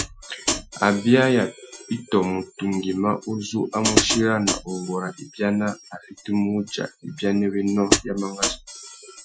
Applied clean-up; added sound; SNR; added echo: classical method Wiener filter.